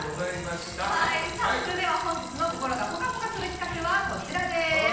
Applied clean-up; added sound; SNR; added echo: none; Frying (food); 15 dB; reverberation time 0.9 s.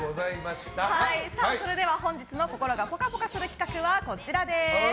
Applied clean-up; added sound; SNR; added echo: none; none; none; none.